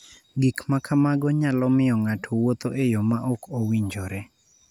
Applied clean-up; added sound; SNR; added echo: none; none; none; none.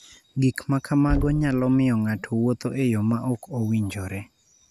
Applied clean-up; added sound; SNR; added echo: none; Knock; 11 dB; none.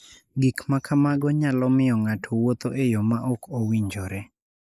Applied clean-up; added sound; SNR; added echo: neural mask model Resemble Enhance denoiser.